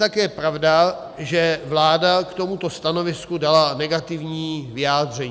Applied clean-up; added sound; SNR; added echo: none; none; none; none.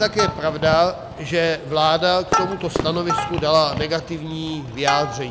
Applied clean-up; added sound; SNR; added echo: none; Fireworks + Plucked string instrument; 6 dB; none.